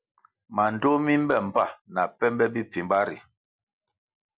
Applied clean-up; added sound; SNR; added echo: none; none; none; none.